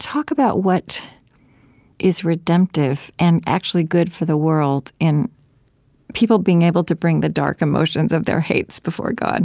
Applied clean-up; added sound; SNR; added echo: none; none; none; none.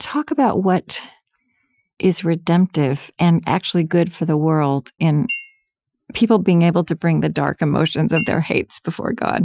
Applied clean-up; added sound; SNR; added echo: classical method Wiener filter.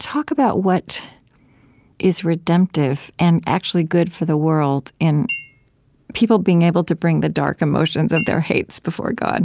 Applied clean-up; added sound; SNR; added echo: none; Chink, clink; 14 dB; none.